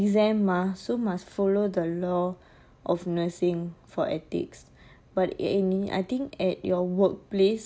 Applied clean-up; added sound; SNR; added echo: none; none; none; none.